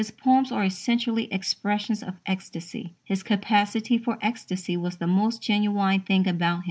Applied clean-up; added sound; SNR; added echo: none; none; none; none.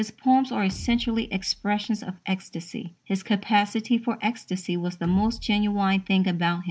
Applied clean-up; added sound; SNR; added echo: none; Bass drum; 17 dB; none.